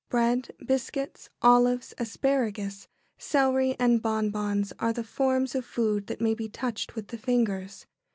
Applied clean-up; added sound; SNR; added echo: none; none; none; none.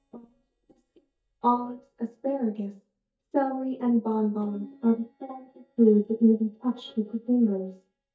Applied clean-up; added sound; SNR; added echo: neural mask model DeepFilterNet 3.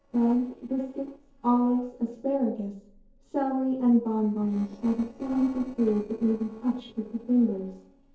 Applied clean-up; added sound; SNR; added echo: neural separator model SepFormer DNS4.